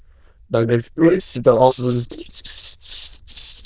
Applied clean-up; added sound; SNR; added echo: neural diffusion model UNIVERSE++.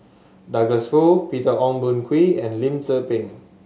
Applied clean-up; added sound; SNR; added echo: none; none; none; none.